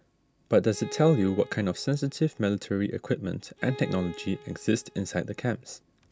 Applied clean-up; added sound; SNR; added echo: none; Bowed string instrument; 18 dB; none.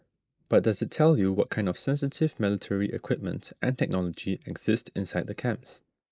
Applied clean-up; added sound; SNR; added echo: neural mask model Resemble Enhance denoiser.